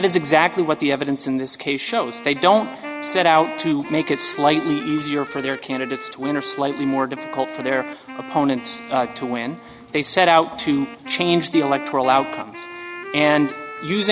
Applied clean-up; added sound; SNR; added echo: none; Wind instrument, woodwind instrument; 13 dB; none.